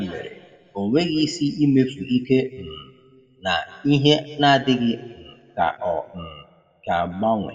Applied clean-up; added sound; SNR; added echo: none; none; none; reverberation time 1.1 s.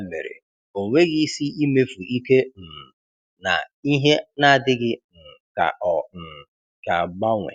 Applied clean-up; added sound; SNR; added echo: none; none; none; none.